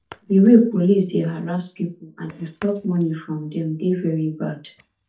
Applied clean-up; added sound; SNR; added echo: neural mask model DeepFilterNet 3.